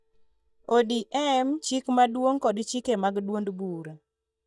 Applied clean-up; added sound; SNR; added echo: neural mask model DeepFilterNet 3.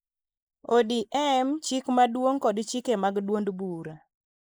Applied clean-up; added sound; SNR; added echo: neural mask model Resemble Enhance denoiser.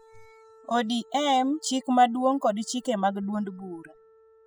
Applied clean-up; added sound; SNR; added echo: classical method spectral subtraction.